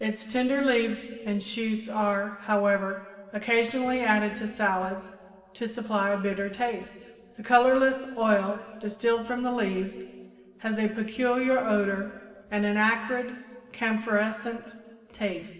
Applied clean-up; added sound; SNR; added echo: neural separator model SepFormer DNS4.